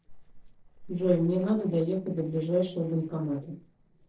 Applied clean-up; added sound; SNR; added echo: neural separator model SepFormer DNS4.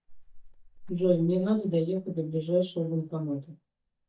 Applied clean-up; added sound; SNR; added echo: neural mask model DeepFilterNet 3.